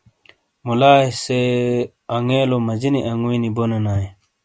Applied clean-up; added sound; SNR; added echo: none; none; none; none.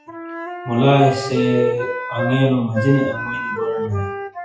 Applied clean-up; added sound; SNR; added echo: classical method WPE with log-MMSE.